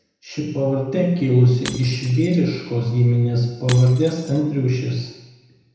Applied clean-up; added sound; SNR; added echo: none; Shatter / Crushing; 18 dB; reverberation time 1.0 s.